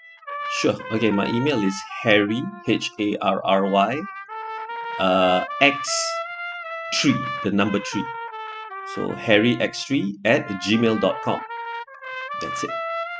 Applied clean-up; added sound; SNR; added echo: classical method spectral subtraction.